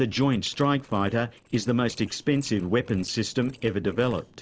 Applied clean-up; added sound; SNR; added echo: neural separator model SepFormer DNS4.